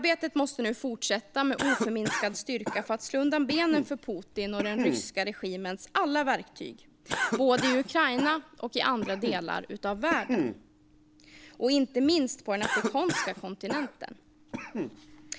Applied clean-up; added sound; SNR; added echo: none; Cough; 6 dB; none.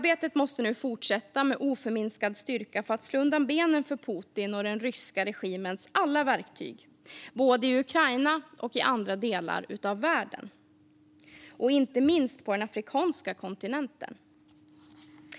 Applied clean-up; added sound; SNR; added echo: none; none; none; none.